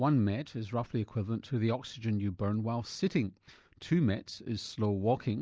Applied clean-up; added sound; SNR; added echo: none; none; none; none.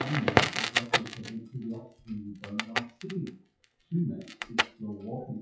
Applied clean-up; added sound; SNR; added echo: classical method WPE with log-MMSE.